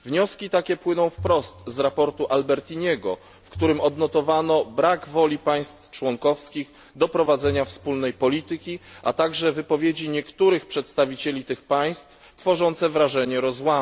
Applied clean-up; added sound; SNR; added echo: none; Bowed string instrument; 18 dB; none.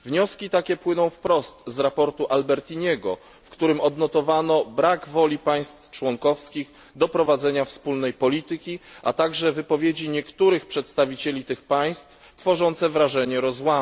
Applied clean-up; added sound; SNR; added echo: none; none; none; none.